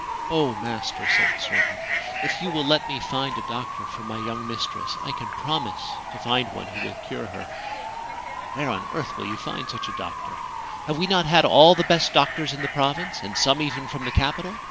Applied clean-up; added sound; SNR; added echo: none; Bird / Fowl; 5 dB; none.